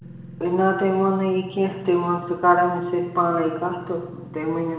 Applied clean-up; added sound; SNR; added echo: none; Engine; 17 dB; reverberation time 0.9 s.